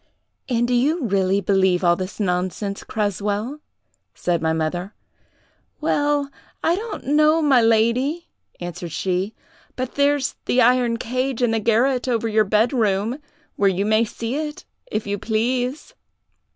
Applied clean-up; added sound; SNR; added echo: none; none; none; none.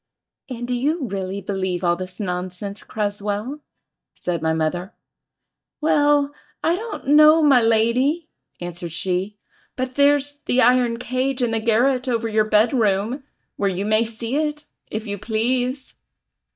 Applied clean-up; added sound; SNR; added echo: neural mask model DeepFilterNet 3.